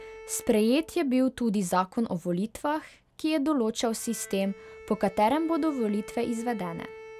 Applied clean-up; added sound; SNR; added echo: none; Bowed string instrument; 19 dB; none.